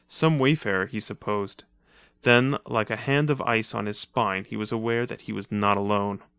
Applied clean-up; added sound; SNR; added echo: none; none; none; none.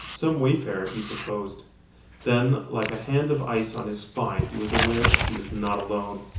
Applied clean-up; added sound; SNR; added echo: none; Writing; 4 dB; reverberation time 0.7 s.